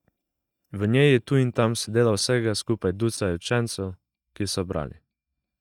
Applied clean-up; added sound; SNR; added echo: neural mask model DeepFilterNet 3.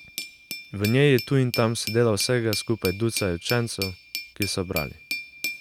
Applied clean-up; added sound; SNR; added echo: none; Glass; 10 dB; none.